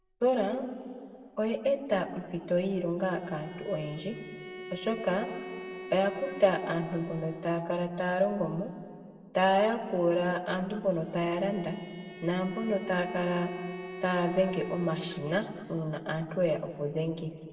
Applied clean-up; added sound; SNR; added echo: none; Bowed string instrument; 15 dB; reverberation time 1.7 s.